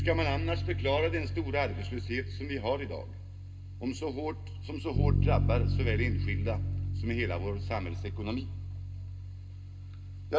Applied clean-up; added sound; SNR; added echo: none; Bass guitar; -3 dB; reverberation time 0.2 s.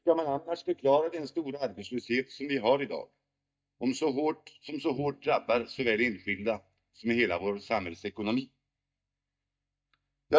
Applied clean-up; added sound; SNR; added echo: neural mask model DeepFilterNet 3.